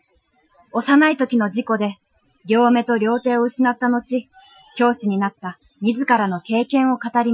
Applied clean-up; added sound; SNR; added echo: classical method Wiener filter.